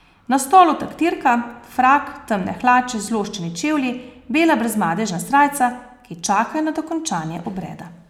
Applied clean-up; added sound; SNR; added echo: none; none; none; none.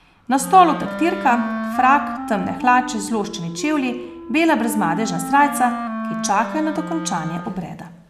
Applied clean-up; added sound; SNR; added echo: none; Wind instrument, woodwind instrument; 9 dB; none.